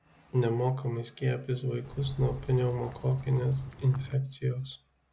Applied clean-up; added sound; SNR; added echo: none; Bird vocalization, bird call, bird song; 14 dB; none.